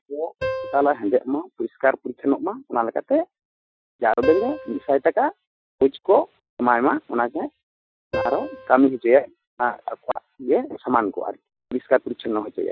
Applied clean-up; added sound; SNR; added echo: classical method Wiener filter.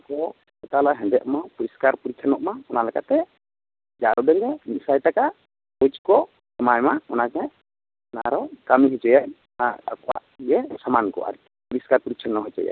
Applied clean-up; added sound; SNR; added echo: none; none; none; none.